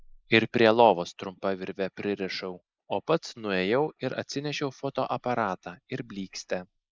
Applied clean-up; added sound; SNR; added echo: neural mask model Resemble Enhance denoiser.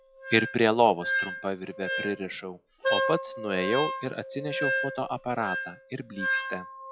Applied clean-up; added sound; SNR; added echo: classical method log-MMSE.